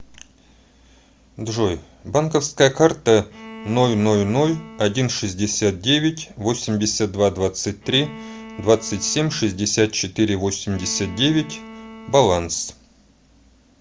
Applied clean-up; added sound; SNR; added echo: none; Bowed string instrument; 18 dB; none.